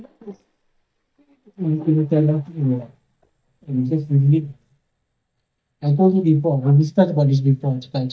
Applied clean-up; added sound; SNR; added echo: neural mask model DeepFilterNet 3.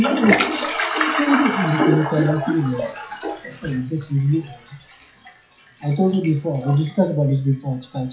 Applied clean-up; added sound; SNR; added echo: classical method WPE with log-MMSE.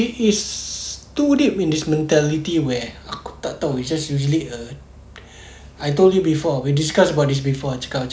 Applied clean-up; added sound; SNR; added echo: none; none; none; none.